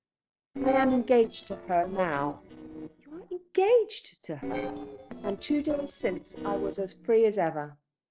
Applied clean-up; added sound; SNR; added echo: neural separator model SepFormer DNS4.